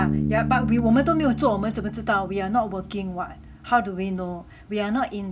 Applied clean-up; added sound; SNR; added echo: none; Bass guitar; 6 dB; none.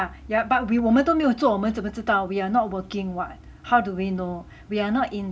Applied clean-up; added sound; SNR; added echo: none; none; none; none.